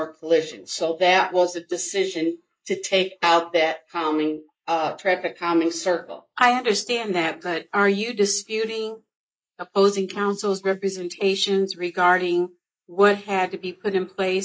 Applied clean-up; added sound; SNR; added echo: neural mask model Resemble Enhance denoiser.